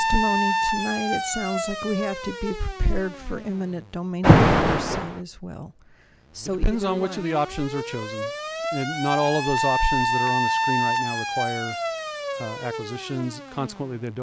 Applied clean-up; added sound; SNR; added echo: none; Alarm; -2 dB; none.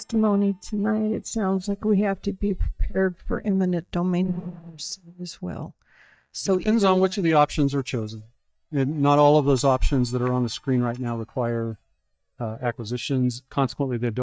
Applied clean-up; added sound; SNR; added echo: neural mask model DeepFilterNet 3.